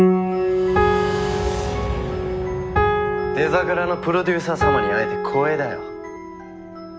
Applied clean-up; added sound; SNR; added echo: none; Piano + Piano; -3 dB; none.